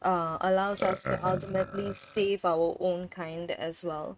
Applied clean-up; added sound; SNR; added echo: neural mask model RNNoise.